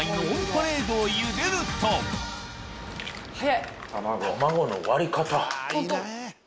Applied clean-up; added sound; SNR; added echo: none; none; none; none.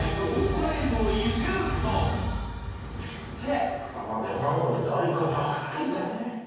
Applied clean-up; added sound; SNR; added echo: none; none; none; reverberation time 1.3 s.